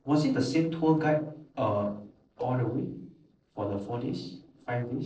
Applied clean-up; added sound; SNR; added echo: neural separator model SepFormer DNS4.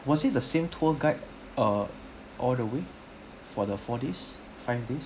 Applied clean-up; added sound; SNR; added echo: none; none; none; none.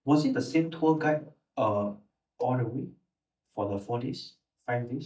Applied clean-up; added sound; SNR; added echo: neural mask model DeepFilterNet 3.